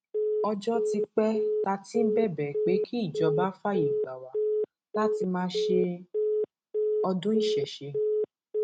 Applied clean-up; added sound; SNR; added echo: neural mask model RNNoise.